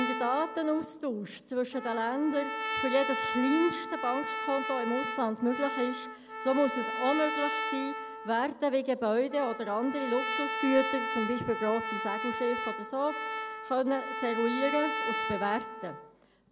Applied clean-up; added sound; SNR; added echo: none; Trumpet; 5 dB; none.